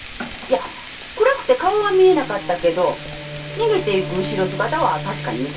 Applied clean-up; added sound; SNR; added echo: none; Frying (food); 11 dB; reverberation time 0.2 s.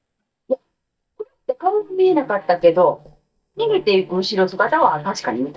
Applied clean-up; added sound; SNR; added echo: neural mask model DeepFilterNet 3.